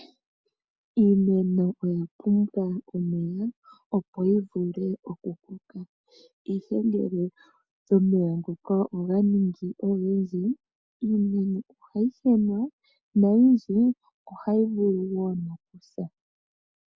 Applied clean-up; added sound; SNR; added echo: none; none; none; none.